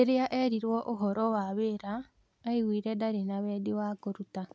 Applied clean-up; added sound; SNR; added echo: none; none; none; none.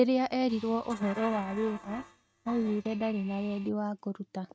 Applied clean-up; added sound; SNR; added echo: neural mask model RNNoise.